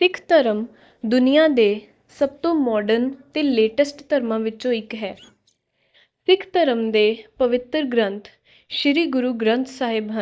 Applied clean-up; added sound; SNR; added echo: neural mask model DeepFilterNet 3.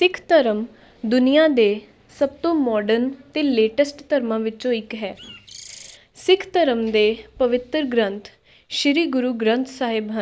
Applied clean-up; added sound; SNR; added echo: none; Bird; 20 dB; none.